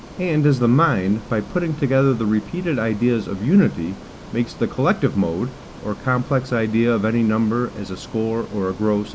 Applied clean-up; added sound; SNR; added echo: none; Ocean; 18 dB; none.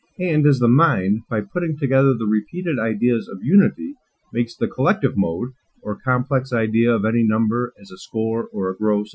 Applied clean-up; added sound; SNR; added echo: classical method Wiener filter.